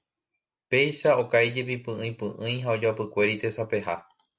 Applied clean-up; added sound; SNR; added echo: none; none; none; none.